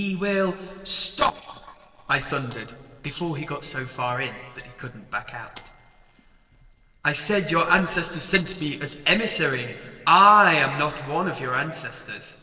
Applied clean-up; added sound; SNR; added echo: neural separator model SepFormer DNS4.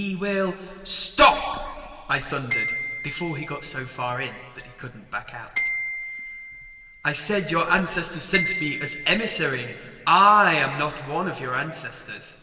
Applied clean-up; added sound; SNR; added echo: none; Glockenspiel; 8 dB; reverberation time 2.6 s.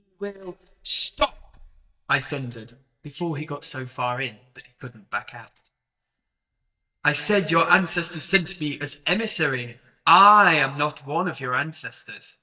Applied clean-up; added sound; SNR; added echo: neural mask model DeepFilterNet 3.